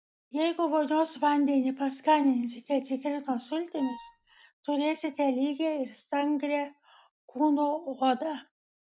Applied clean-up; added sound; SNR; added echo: none; Wind instrument, woodwind instrument; 17 dB; none.